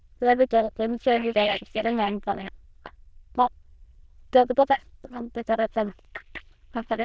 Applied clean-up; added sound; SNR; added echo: neural diffusion model UNIVERSE++.